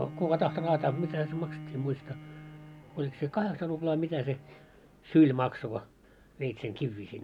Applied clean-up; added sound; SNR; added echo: none; Bowed string instrument; 13 dB; none.